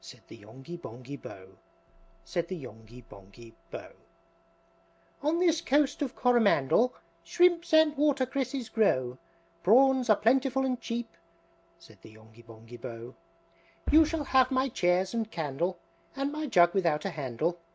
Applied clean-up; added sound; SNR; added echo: none; Boom; 8 dB; none.